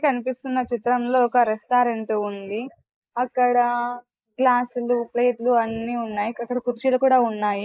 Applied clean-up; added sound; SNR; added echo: neural mask model Resemble Enhance denoiser.